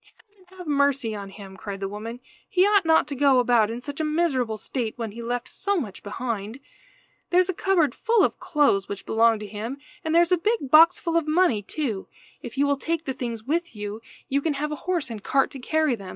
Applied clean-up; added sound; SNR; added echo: neural mask model DeepFilterNet 3.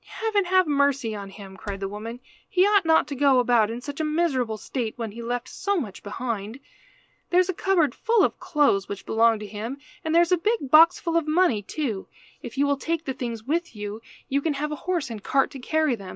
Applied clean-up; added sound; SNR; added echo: none; Cupboard open or close; 18 dB; none.